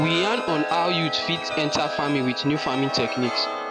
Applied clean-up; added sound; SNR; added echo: none; Chime; 4 dB; none.